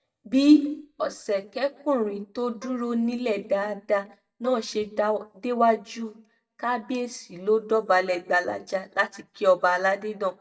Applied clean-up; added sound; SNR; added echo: neural mask model DeepFilterNet 3.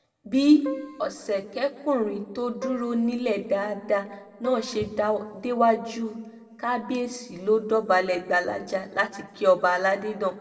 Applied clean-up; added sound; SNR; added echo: none; Keyboard (musical); 11 dB; reverberation time 1.0 s.